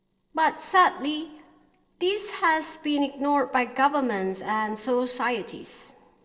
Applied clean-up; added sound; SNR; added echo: neural separator model SepFormer DNS4.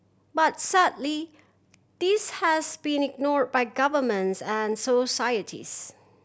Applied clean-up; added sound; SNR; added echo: none; none; none; none.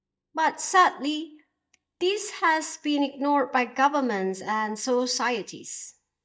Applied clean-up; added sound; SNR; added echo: neural mask model DeepFilterNet 3.